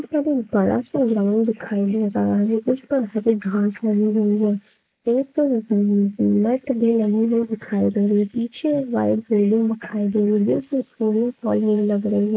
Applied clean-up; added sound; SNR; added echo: neural mask model Resemble Enhance denoiser.